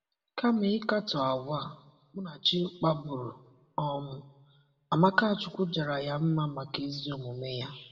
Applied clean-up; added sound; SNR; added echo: none; none; none; reverberation time 0.7 s.